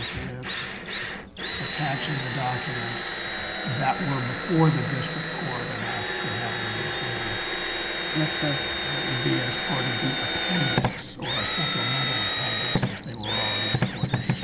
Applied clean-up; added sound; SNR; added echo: none; Drill; -3 dB; none.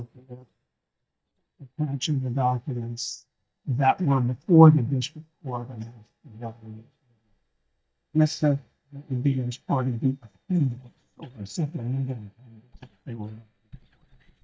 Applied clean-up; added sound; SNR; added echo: neural mask model DeepFilterNet 3.